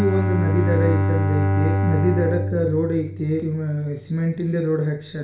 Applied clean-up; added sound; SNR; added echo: none; Bowed string instrument; 0 dB; reverberation time 0.5 s.